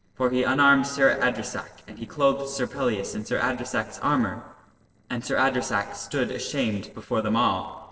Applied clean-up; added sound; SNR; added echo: neural separator model SepFormer DNS4.